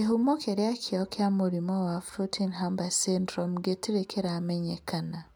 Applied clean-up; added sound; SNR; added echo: none; none; none; none.